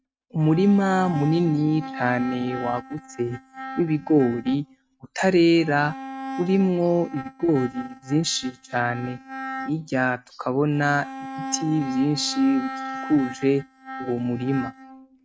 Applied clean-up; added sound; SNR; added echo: neural mask model RNNoise.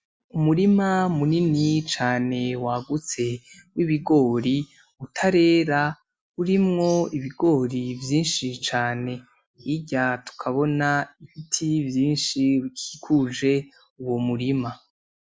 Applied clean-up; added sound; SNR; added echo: none; none; none; none.